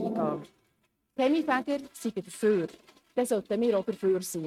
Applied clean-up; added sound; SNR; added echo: neural mask model RNNoise.